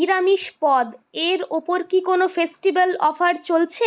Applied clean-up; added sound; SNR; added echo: none; none; none; none.